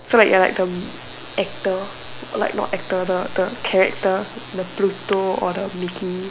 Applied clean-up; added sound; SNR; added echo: none; none; none; none.